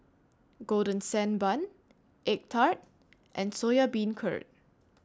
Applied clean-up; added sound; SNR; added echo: none; none; none; none.